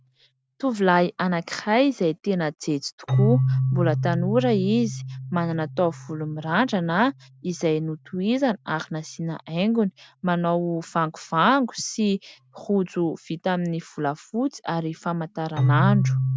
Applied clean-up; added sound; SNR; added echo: none; Keyboard (musical); 5 dB; none.